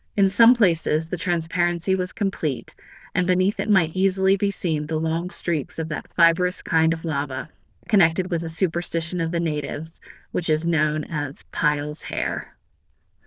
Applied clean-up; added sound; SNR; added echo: neural diffusion model UNIVERSE++.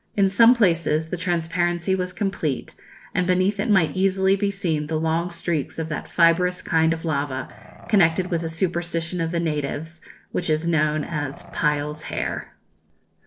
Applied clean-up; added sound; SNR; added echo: neural separator model SepFormer DNS4.